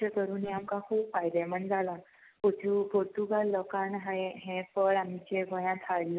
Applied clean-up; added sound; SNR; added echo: none; none; none; none.